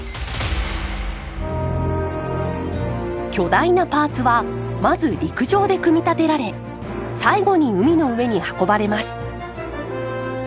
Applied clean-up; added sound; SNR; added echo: none; none; none; none.